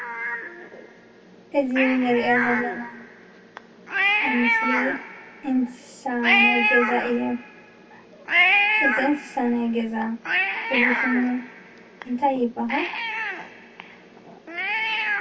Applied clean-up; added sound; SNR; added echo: none; Cat; -1 dB; reverberation time 0.1 s.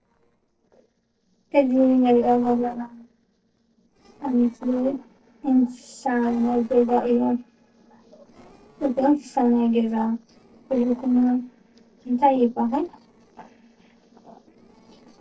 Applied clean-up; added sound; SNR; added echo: neural separator model SepFormer DNS4.